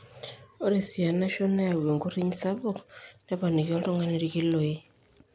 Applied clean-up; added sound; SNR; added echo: none; none; none; none.